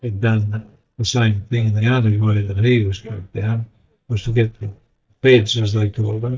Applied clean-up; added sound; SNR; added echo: neural mask model DeepFilterNet 3.